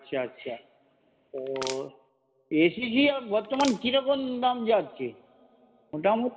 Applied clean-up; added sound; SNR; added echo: none; Crushing; 11 dB; reverberation time 1.8 s.